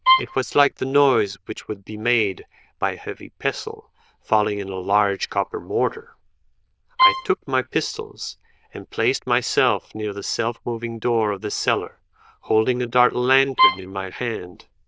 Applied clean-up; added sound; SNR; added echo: neural diffusion model UNIVERSE++.